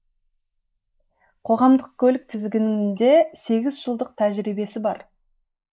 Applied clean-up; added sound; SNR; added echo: neural mask model Resemble Enhance denoiser.